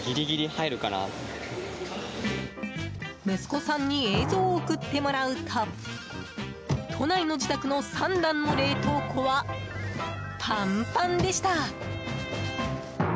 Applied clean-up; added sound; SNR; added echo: none; none; none; none.